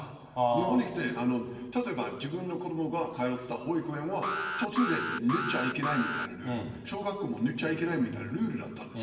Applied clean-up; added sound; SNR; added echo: none; Alarm; 4 dB; reverberation time 1.2 s.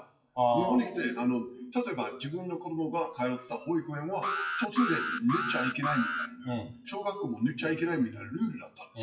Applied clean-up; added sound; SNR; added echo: classical method WPE with log-MMSE.